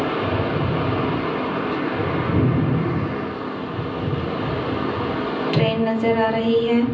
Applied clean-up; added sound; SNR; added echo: none; none; none; reverberation time 0.6 s.